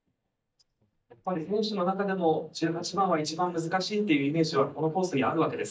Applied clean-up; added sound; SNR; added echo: neural mask model DeepFilterNet 3.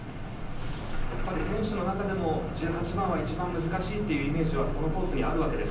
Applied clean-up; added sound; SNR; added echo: none; Engine starting / Bus; 3 dB; reverberation time 0.6 s.